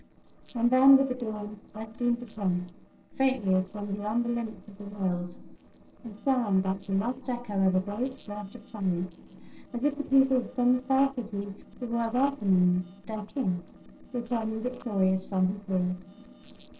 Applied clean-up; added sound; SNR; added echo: neural separator model SepFormer DNS4.